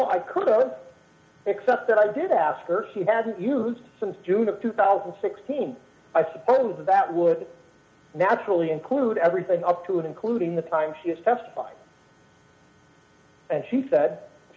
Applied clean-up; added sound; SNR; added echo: none; none; none; none.